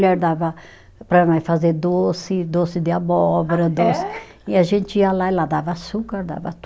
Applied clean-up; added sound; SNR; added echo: none; none; none; none.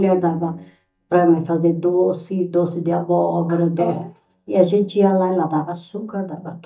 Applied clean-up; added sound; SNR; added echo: neural mask model DeepFilterNet 3.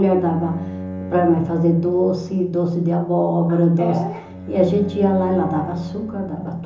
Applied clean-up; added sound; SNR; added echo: none; Bowed string instrument; 13 dB; reverberation time 0.6 s.